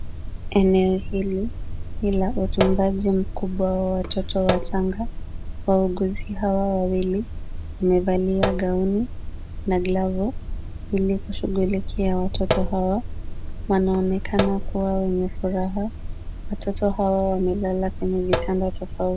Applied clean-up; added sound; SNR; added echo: none; Sink (filling or washing); 4 dB; none.